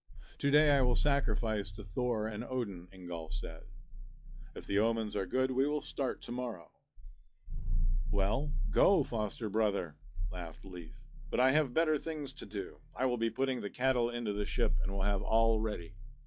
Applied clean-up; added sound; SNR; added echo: classical method log-MMSE.